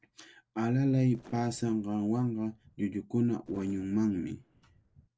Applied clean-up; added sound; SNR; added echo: neural separator model SepFormer DNS4.